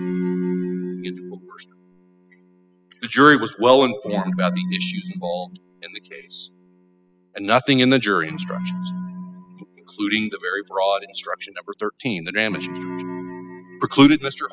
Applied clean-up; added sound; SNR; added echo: classical method spectral subtraction.